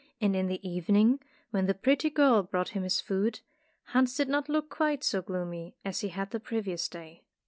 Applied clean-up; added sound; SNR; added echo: none; none; none; none.